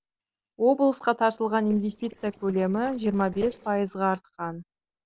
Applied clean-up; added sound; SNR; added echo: neural separator model SepFormer DNS4.